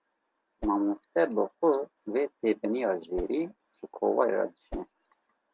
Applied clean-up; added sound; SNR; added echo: none; Whoosh, swoosh, swish; 14 dB; none.